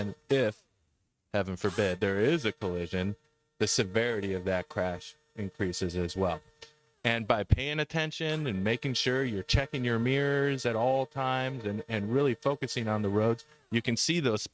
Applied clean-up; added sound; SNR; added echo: neural mask model RNNoise.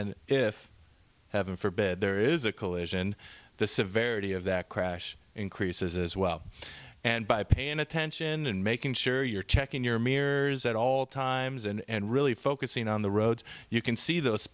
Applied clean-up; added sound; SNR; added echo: none; none; none; none.